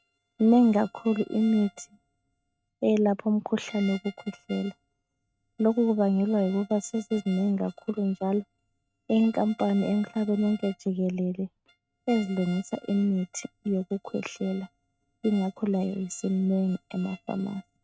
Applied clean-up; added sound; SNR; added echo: neural mask model RNNoise.